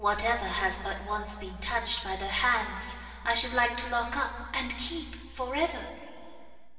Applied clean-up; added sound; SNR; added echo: none; none; none; reverberation time 2.4 s.